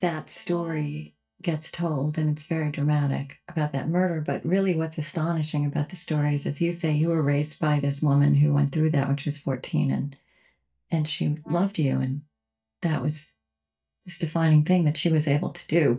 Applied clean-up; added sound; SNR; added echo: neural mask model DeepFilterNet 3.